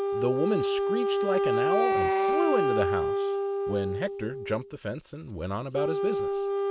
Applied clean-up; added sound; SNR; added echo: none; Wind instrument, woodwind instrument; -4 dB; none.